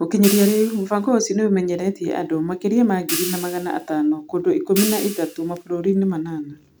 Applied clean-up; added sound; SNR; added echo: none; Hi-hat; 11 dB; none.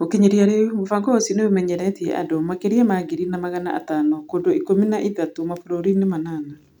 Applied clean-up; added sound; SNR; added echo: none; none; none; none.